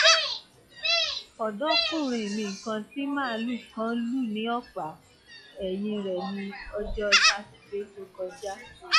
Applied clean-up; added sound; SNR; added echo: classical method log-MMSE.